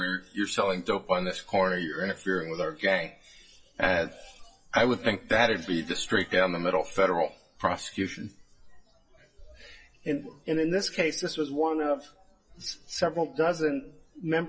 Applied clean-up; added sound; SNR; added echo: classical method WPE with log-MMSE.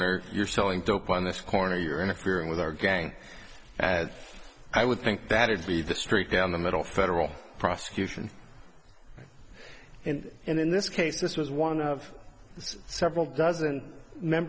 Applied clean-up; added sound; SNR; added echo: none; none; none; none.